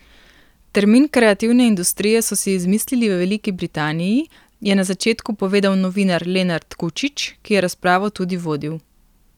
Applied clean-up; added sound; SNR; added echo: none; none; none; none.